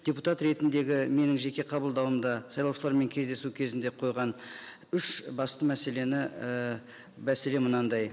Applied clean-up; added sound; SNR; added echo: none; none; none; none.